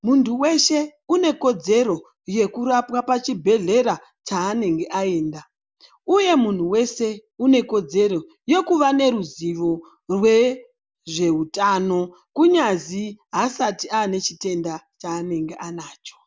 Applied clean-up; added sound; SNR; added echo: none; none; none; none.